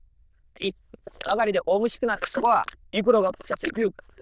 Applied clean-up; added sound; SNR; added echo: neural diffusion model UNIVERSE++.